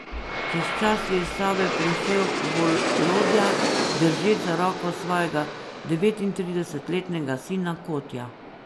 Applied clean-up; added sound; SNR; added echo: none; Aircraft; 2 dB; none.